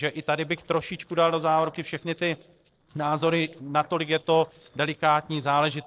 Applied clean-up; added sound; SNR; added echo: neural separator model SepFormer DNS4.